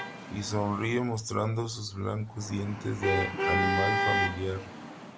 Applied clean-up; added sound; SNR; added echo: none; Traffic noise, roadway noise / Vehicle horn, car horn, honking; 1 dB; none.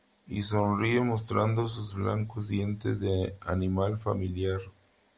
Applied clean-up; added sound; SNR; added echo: none; none; none; none.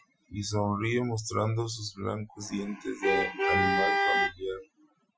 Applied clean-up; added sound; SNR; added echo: classical method Wiener filter.